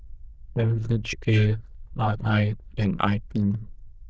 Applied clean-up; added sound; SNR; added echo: neural diffusion model UNIVERSE++.